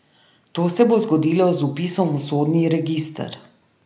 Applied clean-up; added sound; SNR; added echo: none; none; none; none.